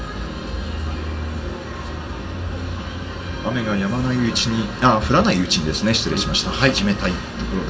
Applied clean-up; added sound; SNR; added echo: none; none; none; reverberation time 0.3 s.